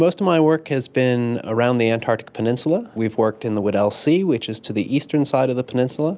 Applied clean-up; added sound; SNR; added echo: none; none; none; none.